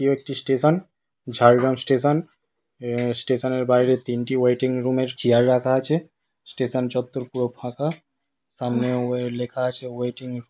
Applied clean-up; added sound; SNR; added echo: none; none; none; none.